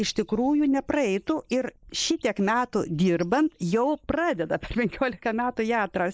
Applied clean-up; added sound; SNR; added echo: neural mask model Resemble Enhance denoiser.